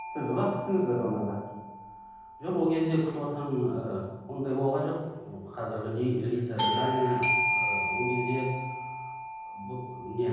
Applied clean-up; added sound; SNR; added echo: none; Bell / Doorbell; 4 dB; reverberation time 1.3 s.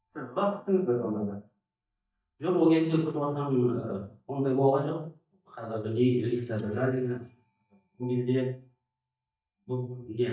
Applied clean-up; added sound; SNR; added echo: neural mask model DeepFilterNet 3.